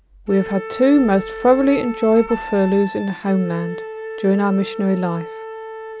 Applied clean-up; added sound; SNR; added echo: none; Wind instrument, woodwind instrument; 12 dB; none.